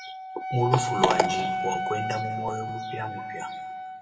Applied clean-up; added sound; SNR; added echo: none; Wind instrument, woodwind instrument; 2 dB; reverberation time 1.3 s.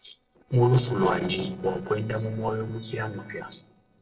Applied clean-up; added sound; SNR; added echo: neural separator model SepFormer DNS4.